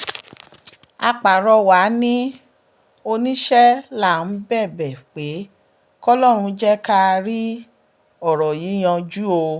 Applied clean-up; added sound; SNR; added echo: none; none; none; none.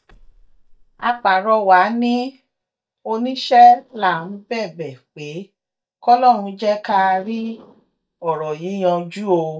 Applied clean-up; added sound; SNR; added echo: neural mask model DeepFilterNet 3.